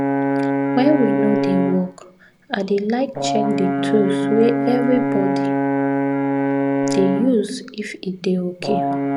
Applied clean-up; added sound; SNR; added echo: none; Brass instrument; -1 dB; none.